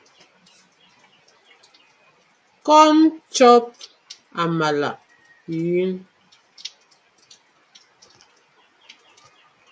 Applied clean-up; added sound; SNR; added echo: none; none; none; none.